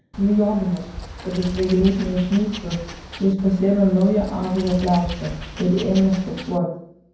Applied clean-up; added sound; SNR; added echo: none; Wild animals; 13 dB; reverberation time 0.9 s.